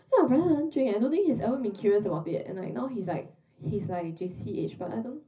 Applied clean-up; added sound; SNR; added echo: none; none; none; reverberation time 0.4 s.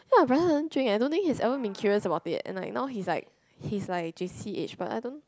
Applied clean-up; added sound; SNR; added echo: none; none; none; none.